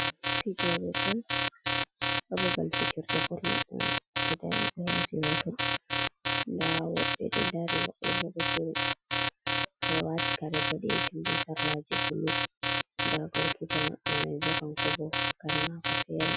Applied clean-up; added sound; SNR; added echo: classical method Wiener filter.